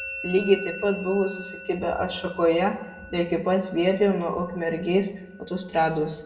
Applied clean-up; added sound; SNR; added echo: none; Musical instrument; 16 dB; reverberation time 0.6 s.